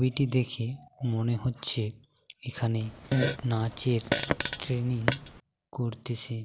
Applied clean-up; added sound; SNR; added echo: none; Fart; 1 dB; none.